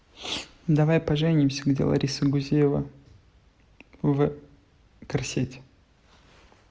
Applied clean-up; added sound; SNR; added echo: none; none; none; none.